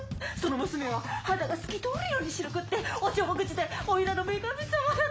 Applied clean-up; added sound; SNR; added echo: none; Drum kit; 18 dB; none.